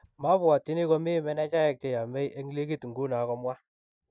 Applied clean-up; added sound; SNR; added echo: neural mask model DeepFilterNet 3.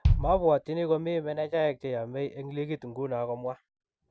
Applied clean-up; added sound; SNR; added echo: none; Bass drum; 1 dB; none.